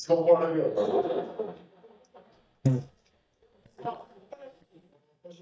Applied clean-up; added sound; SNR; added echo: neural mask model DeepFilterNet 3.